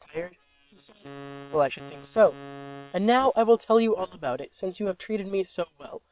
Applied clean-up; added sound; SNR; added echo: neural separator model SepFormer WHAM!.